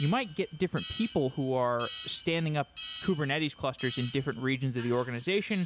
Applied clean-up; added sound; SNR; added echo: none; Alarm; 15 dB; none.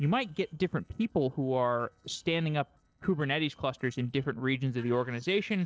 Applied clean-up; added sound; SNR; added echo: neural separator model SepFormer DNS4.